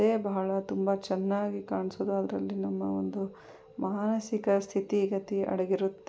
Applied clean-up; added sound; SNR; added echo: none; none; none; none.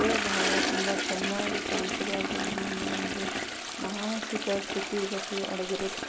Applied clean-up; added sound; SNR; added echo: none; Toilet flush; -2 dB; none.